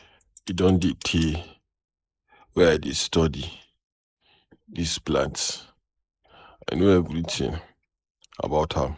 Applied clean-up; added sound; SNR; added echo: neural mask model Resemble Enhance denoiser.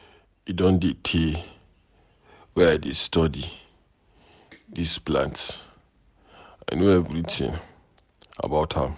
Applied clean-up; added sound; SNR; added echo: none; none; none; none.